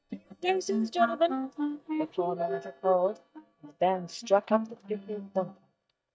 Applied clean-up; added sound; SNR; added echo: neural mask model DeepFilterNet 3.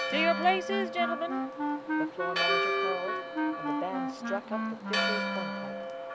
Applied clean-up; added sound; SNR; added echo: none; Church bell + Wind instrument, woodwind instrument; -3 dB; none.